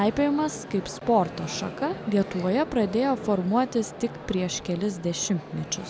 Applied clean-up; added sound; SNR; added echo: none; none; none; none.